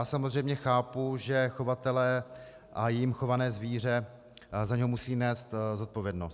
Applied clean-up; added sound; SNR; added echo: none; none; none; none.